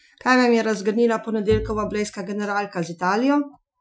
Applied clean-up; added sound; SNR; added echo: classical method Wiener filter.